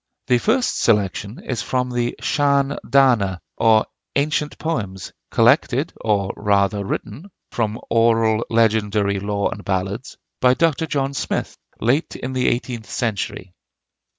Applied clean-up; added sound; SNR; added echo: none; none; none; none.